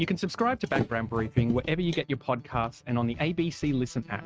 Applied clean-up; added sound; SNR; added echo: neural mask model RNNoise.